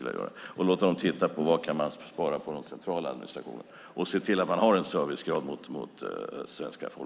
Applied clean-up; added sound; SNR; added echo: none; none; none; none.